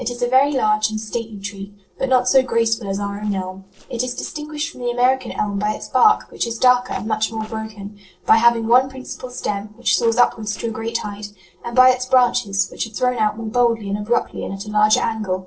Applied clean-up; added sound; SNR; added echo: neural separator model SepFormer DNS4.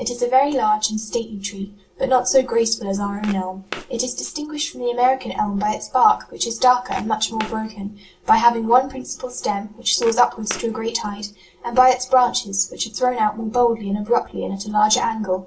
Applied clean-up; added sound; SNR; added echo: none; Walk, footsteps; 19 dB; reverberation time 0.3 s.